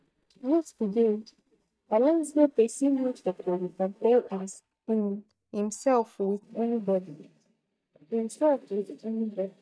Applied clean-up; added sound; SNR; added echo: neural mask model DeepFilterNet 3.